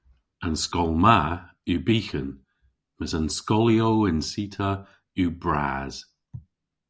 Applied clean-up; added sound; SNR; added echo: none; none; none; none.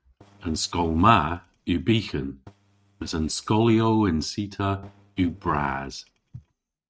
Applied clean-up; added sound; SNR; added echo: neural mask model RNNoise.